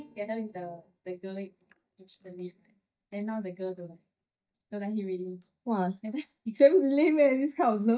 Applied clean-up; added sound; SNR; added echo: neural mask model DeepFilterNet 3.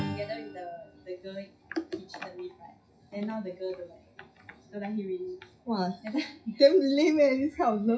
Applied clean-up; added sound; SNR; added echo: classical method WPE with log-MMSE.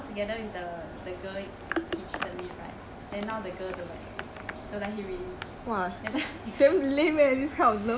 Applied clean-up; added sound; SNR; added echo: none; none; none; none.